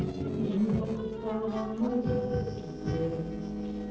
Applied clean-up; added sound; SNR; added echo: neural separator model SepFormer DNS4.